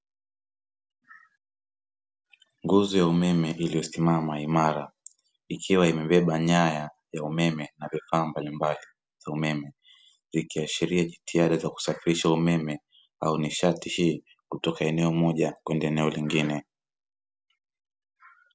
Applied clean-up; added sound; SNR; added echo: none; none; none; none.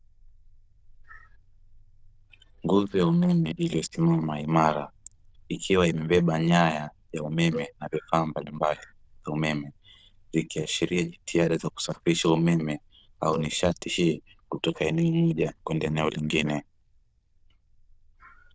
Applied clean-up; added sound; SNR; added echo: neural diffusion model UNIVERSE++.